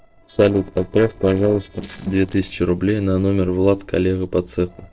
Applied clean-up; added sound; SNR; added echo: neural separator model SepFormer DNS4.